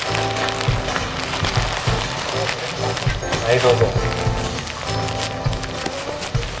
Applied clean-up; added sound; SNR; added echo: none; Crumpling, crinkling; 7 dB; reverberation time 1.0 s.